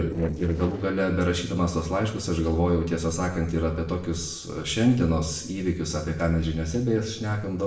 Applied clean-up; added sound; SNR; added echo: neural separator model SepFormer DNS4.